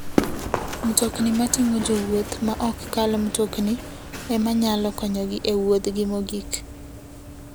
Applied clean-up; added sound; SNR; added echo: none; Run; 7 dB; none.